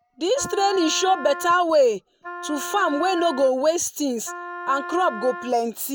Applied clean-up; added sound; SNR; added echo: none; Wind instrument, woodwind instrument; 12 dB; none.